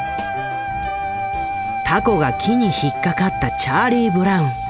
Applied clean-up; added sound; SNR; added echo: none; Wind instrument, woodwind instrument; 4 dB; none.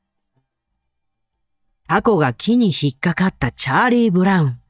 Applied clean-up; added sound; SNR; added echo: neural mask model DeepFilterNet 3.